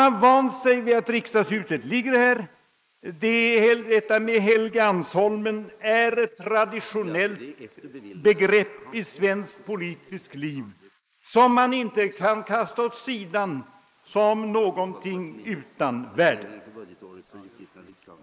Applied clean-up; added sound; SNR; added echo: neural mask model Resemble Enhance denoiser.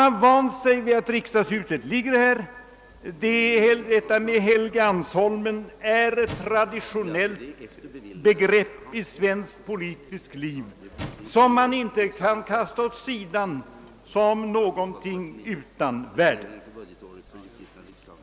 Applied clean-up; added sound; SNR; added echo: none; Squeak / Wood; 18 dB; none.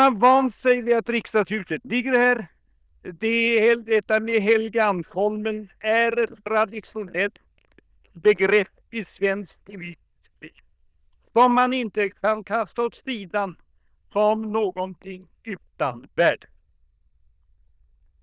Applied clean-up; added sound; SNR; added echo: neural diffusion model UNIVERSE++.